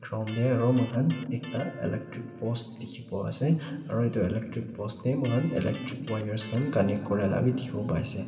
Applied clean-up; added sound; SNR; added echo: none; Electric guitar; 18 dB; reverberation time 2.7 s.